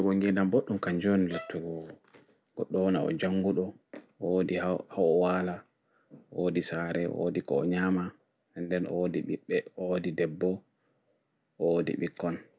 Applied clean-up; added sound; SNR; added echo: none; Bowed string instrument; 16 dB; none.